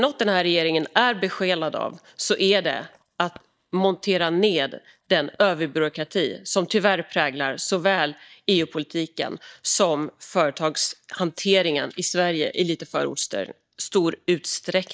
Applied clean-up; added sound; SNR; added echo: neural mask model DeepFilterNet 3.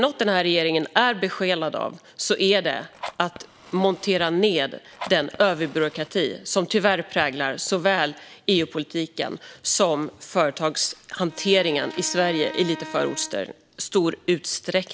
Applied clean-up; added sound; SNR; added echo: none; Fire + Bowed string instrument; 18 dB; none.